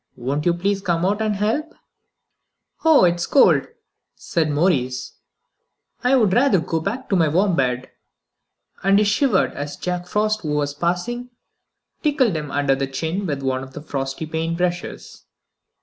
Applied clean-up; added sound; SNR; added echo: none; none; none; none.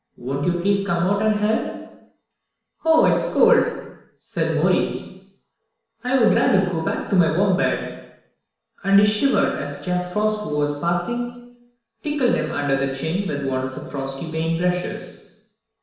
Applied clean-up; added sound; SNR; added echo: none; none; none; reverberation time 1.0 s.